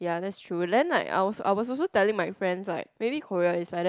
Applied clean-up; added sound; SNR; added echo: none; none; none; none.